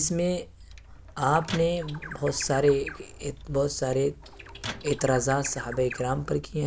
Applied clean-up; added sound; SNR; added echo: none; Bird + Microwave oven; 15 dB; none.